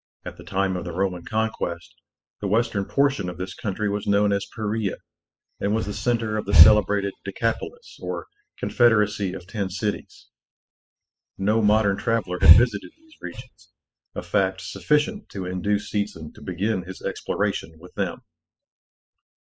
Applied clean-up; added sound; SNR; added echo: classical method spectral subtraction.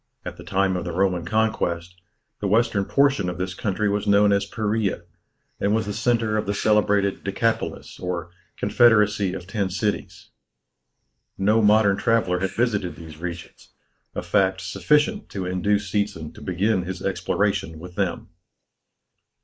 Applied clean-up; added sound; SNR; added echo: neural mask model Resemble Enhance denoiser.